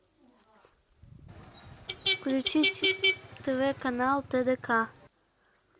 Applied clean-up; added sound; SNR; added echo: none; Motor vehicle (road); 1 dB; none.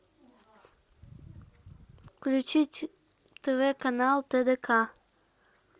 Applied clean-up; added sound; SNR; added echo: none; none; none; none.